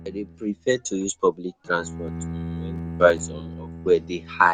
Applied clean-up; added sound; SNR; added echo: none; Bowed string instrument; 11 dB; none.